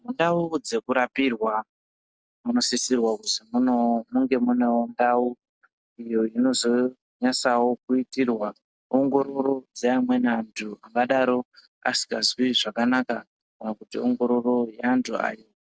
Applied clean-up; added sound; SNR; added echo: none; none; none; none.